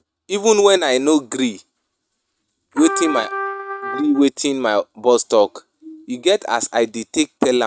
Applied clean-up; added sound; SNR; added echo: neural mask model RNNoise.